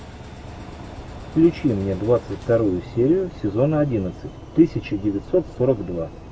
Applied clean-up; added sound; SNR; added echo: none; Engine; 18 dB; none.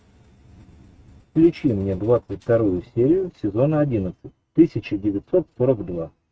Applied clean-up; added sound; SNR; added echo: neural mask model RNNoise.